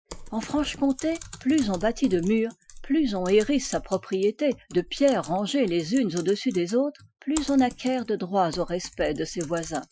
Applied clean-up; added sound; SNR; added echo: classical method Wiener filter.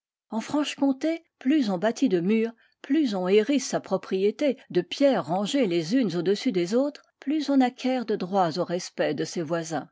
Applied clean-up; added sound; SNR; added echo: none; none; none; none.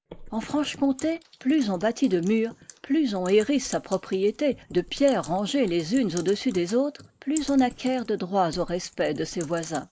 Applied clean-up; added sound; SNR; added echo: neural mask model Resemble Enhance denoiser.